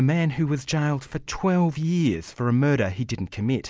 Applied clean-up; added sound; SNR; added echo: none; none; none; none.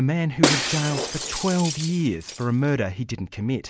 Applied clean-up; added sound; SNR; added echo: none; Shatter; 3 dB; none.